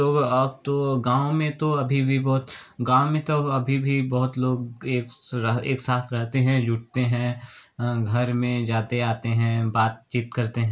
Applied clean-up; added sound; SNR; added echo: none; none; none; none.